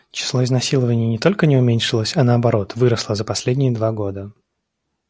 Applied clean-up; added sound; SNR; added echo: none; none; none; none.